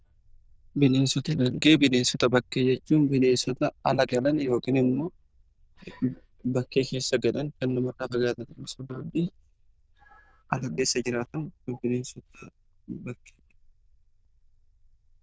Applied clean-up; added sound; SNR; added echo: neural diffusion model UNIVERSE++.